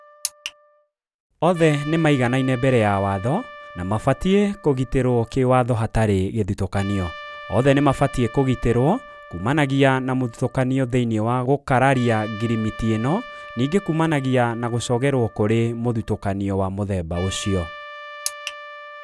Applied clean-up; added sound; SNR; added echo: none; Trumpet; 18 dB; none.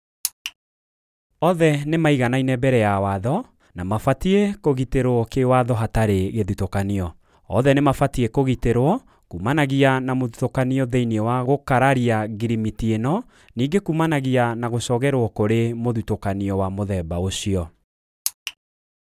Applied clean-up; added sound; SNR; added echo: none; none; none; none.